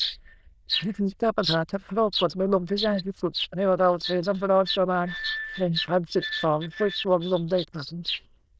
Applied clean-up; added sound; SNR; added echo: neural diffusion model UNIVERSE++.